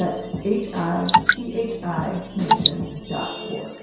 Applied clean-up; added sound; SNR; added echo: none; Drip / Water; 0 dB; reverberation time 0.7 s.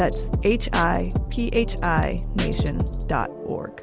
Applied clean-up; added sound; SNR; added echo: none; none; none; none.